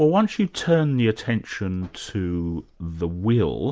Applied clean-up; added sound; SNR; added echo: none; none; none; none.